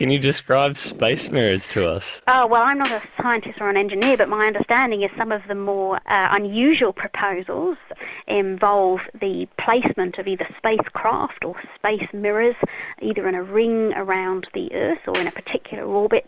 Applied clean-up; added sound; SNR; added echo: none; Clapping; 14 dB; none.